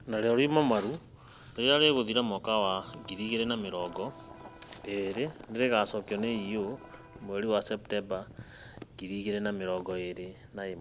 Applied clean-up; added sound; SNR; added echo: none; Electric guitar + Boiling; 19 dB; none.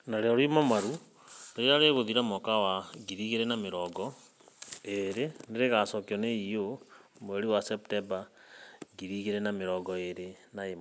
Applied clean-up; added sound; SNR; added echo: none; none; none; none.